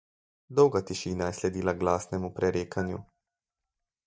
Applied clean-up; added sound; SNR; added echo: neural mask model DeepFilterNet 3.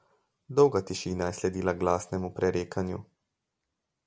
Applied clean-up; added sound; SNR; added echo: none; none; none; none.